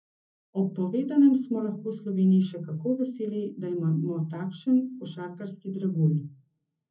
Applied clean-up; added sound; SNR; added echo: none; none; none; reverberation time 0.3 s.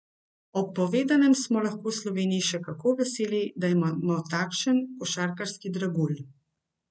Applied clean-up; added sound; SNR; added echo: none; none; none; none.